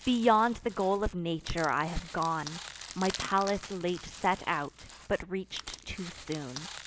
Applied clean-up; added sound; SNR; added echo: none; Crushing; 14 dB; none.